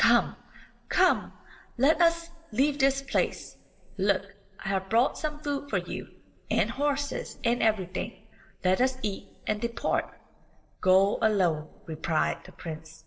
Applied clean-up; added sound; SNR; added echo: neural separator model SepFormer DNS4.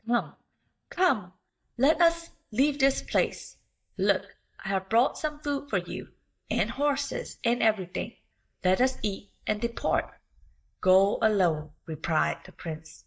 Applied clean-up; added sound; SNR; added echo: neural mask model DeepFilterNet 3.